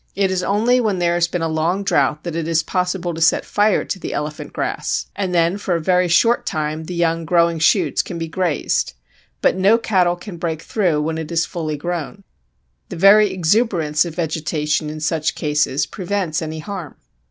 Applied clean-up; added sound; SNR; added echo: none; none; none; none.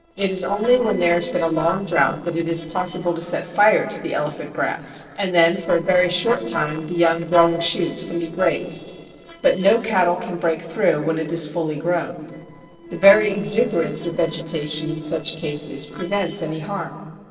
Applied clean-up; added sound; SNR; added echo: neural separator model SepFormer DNS4.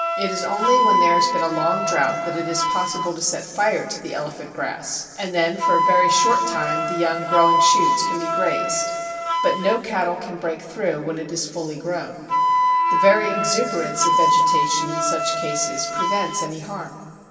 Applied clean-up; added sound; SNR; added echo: none; Wind instrument, woodwind instrument; -2 dB; reverberation time 2.7 s.